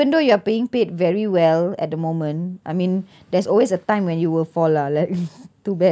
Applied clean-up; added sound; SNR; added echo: none; none; none; none.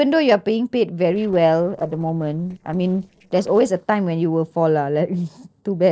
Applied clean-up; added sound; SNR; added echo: neural separator model SepFormer DNS4.